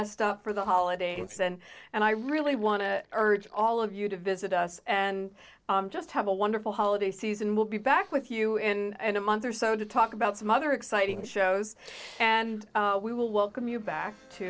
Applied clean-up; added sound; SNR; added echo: neural separator model SepFormer DNS4.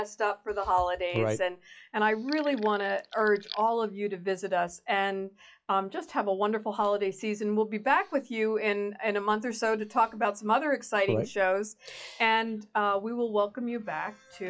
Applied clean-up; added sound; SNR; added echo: classical method log-MMSE.